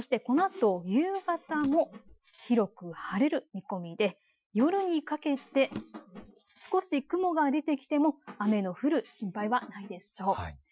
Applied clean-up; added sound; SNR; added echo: classical method Wiener filter.